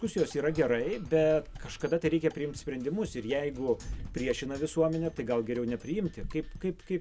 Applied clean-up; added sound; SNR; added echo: none; Percussion + Thunder / Rain; 17 dB; none.